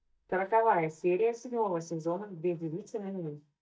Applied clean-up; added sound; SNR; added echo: neural mask model DeepFilterNet 3.